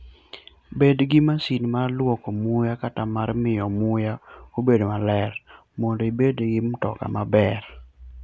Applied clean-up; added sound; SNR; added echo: none; none; none; none.